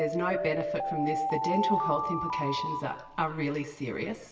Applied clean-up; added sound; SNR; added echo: none; Alarm; 1 dB; reverberation time 1.4 s.